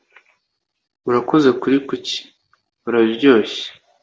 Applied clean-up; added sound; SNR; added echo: none; none; none; none.